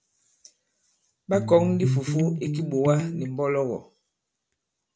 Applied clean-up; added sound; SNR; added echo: none; Electric guitar; 0 dB; none.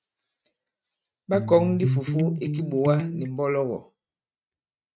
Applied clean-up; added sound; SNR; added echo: neural mask model RNNoise.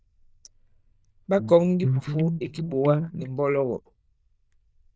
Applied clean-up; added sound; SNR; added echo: neural diffusion model UNIVERSE++.